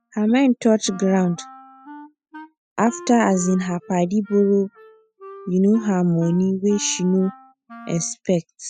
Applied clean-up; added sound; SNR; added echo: classical method spectral subtraction.